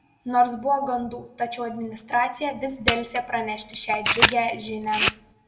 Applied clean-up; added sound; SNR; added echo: none; Camera; 1 dB; reverberation time 0.5 s.